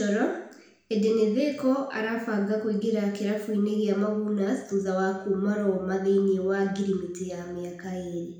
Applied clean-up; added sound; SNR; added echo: none; none; none; reverberation time 0.7 s.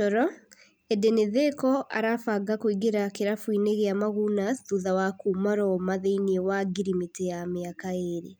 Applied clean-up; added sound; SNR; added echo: none; none; none; none.